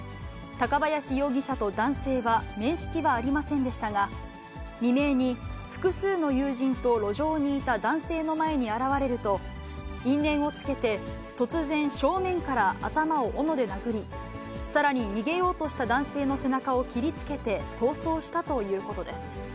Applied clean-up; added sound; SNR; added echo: none; none; none; none.